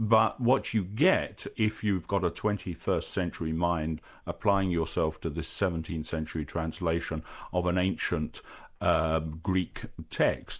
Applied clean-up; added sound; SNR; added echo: none; none; none; none.